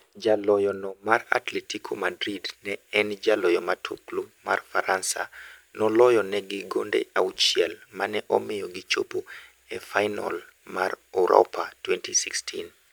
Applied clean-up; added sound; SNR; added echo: none; none; none; none.